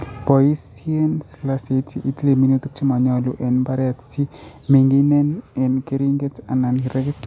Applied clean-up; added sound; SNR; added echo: none; none; none; none.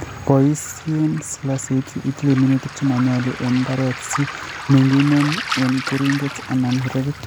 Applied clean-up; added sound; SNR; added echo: none; Waves, surf; 11 dB; none.